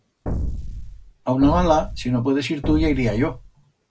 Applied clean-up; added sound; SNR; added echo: none; Explosion; 5 dB; none.